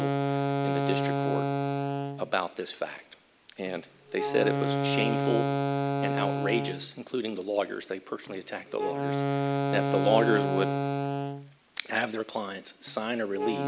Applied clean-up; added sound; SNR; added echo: none; Wind instrument, woodwind instrument; -1 dB; none.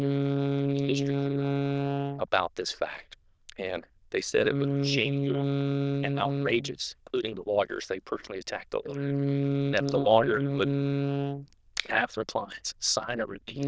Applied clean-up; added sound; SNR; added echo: neural diffusion model UNIVERSE++.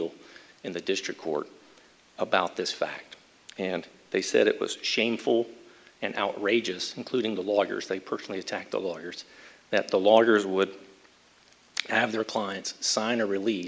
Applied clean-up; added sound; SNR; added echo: none; none; none; none.